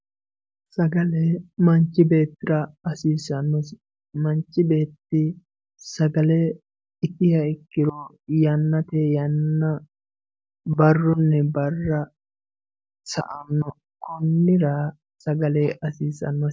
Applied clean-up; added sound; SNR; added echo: none; none; none; none.